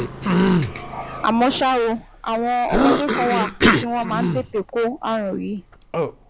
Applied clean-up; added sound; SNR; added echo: none; Cough; 0 dB; none.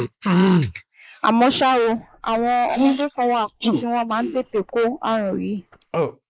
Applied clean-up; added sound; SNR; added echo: neural mask model Resemble Enhance denoiser.